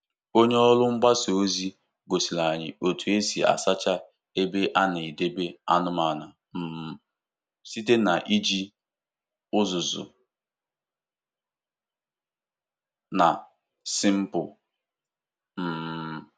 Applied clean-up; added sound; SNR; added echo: none; none; none; none.